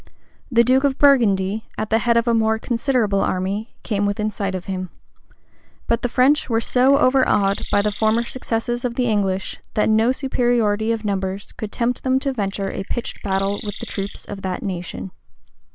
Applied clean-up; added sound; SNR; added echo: none; Chirp, tweet; 19 dB; none.